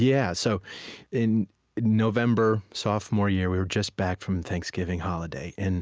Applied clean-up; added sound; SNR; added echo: none; none; none; none.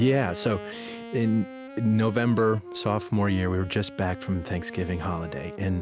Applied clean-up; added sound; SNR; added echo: none; Wind instrument, woodwind instrument; 14 dB; none.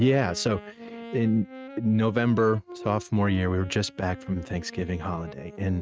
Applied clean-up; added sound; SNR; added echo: neural mask model RNNoise.